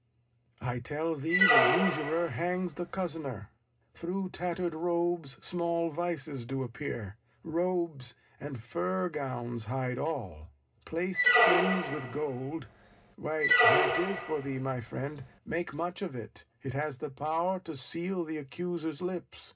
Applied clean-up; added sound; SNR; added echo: none; Squeak; -4 dB; reverberation time 0.2 s.